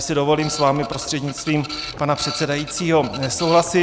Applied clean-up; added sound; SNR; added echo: none; Printer; 13 dB; none.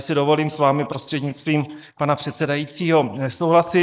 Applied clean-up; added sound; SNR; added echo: neural mask model Resemble Enhance denoiser.